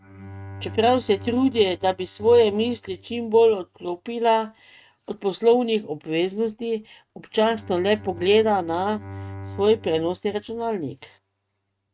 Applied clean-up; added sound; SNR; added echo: neural mask model RNNoise.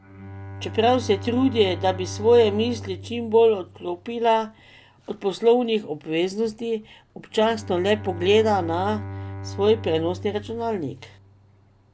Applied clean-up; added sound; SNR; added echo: none; Bowed string instrument; 13 dB; none.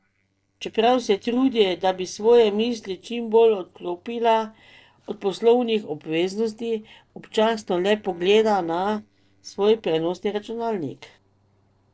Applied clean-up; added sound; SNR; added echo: neural separator model SepFormer DNS4.